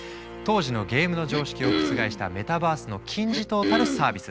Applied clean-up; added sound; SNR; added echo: none; Cough; 1 dB; none.